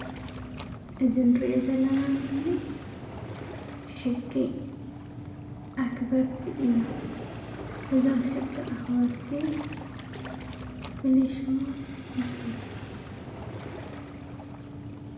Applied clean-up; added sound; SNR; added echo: none; Waves, surf; 9 dB; reverberation time 1.0 s.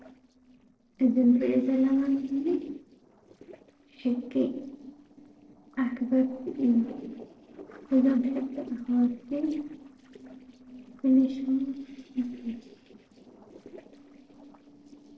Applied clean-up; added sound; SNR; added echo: neural separator model SepFormer DNS4.